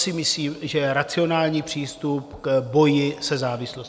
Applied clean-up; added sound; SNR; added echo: none; none; none; none.